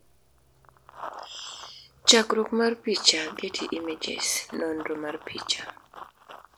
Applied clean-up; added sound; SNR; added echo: none; Run; 17 dB; none.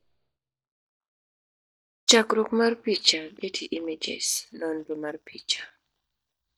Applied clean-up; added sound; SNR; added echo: neural mask model DeepFilterNet 3.